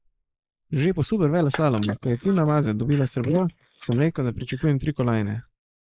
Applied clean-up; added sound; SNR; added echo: neural mask model Resemble Enhance denoiser.